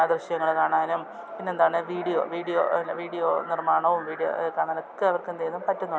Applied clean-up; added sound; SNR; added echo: none; none; none; none.